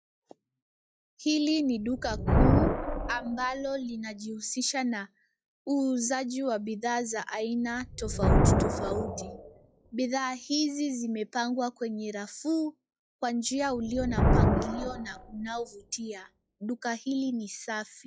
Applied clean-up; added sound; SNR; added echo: classical method log-MMSE.